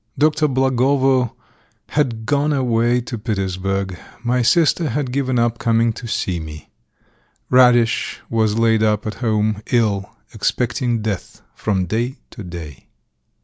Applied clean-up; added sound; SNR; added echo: none; none; none; none.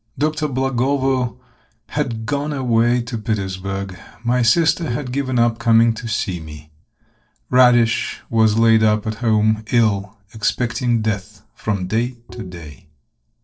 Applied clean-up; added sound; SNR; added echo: neural separator model SepFormer DNS4.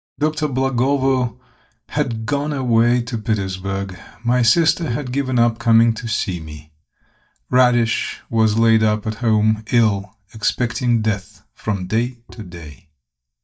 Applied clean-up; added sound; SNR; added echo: neural mask model DeepFilterNet 3.